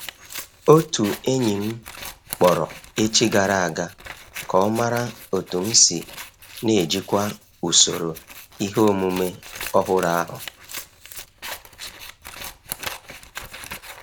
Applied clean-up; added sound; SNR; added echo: none; Scissors; 14 dB; none.